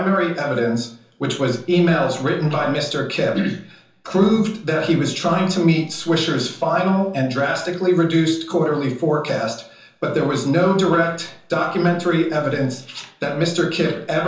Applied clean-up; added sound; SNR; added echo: none; none; none; reverberation time 0.6 s.